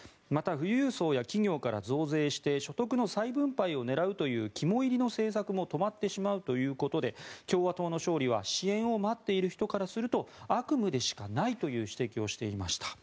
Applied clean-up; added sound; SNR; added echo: none; none; none; none.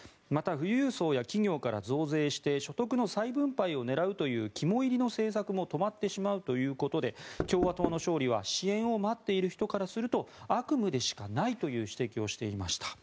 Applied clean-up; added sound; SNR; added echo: none; Knock; 3 dB; none.